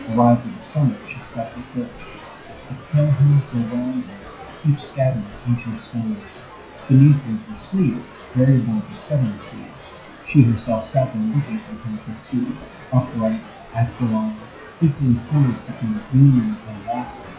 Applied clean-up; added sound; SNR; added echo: classical method WPE with log-MMSE.